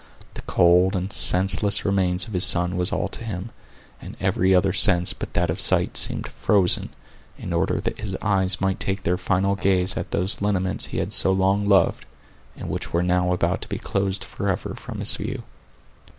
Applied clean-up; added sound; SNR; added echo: none; none; none; none.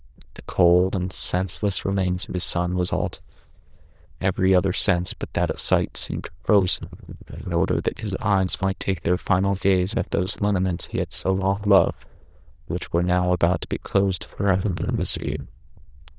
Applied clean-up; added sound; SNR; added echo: neural diffusion model UNIVERSE++.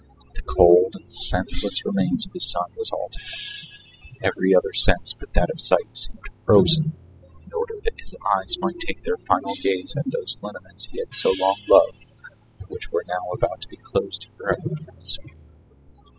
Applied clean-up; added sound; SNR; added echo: classical method spectral subtraction.